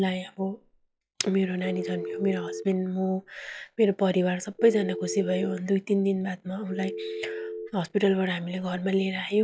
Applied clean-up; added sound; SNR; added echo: classical method log-MMSE.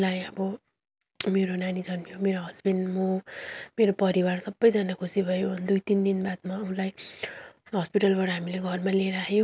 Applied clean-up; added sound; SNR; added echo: none; none; none; none.